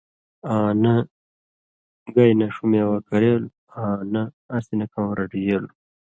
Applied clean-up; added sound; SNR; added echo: none; none; none; none.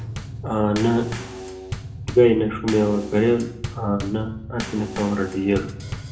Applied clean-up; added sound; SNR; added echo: none; Bass drum / Snare drum / Drum kit; 10 dB; reverberation time 0.6 s.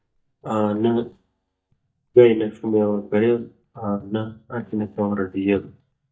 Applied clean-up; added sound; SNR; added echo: neural mask model DeepFilterNet 3.